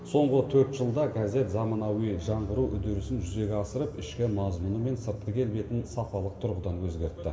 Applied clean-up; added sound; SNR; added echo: none; Car; 13 dB; reverberation time 1.7 s.